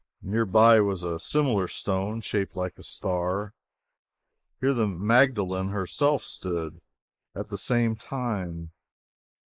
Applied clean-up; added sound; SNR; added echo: neural mask model Resemble Enhance denoiser.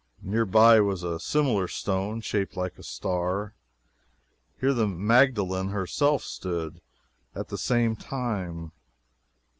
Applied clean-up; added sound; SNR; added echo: none; none; none; none.